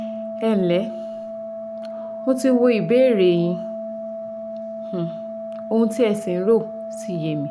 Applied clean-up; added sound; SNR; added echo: none; Organ; 9 dB; none.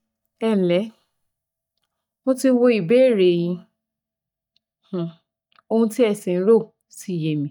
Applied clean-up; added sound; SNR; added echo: neural mask model DeepFilterNet 3.